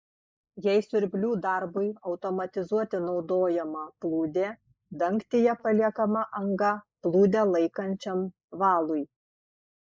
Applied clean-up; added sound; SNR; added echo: neural mask model Resemble Enhance denoiser.